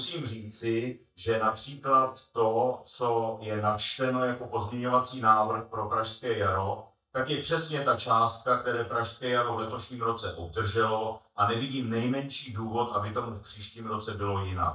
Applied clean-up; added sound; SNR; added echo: neural mask model DeepFilterNet 3.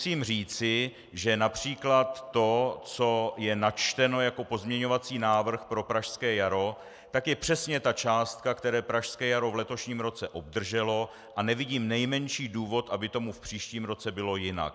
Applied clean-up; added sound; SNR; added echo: none; none; none; none.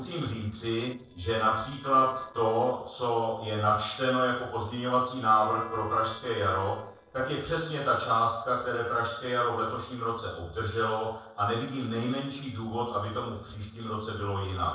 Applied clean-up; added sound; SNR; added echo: neural separator model SepFormer DNS4.